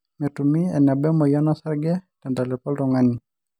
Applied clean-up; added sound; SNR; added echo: none; none; none; none.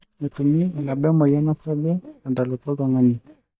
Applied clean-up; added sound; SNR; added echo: neural mask model DeepFilterNet 3.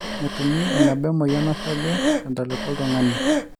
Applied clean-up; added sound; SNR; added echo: none; Breathing; 2 dB; none.